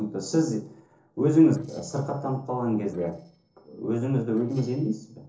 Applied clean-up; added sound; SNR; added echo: neural separator model SepFormer DNS4.